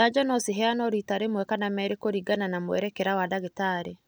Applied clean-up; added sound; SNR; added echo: none; none; none; none.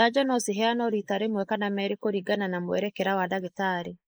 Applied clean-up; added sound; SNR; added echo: neural mask model Resemble Enhance denoiser.